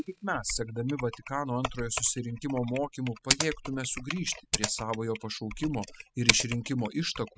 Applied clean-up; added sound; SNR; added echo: classical method spectral subtraction.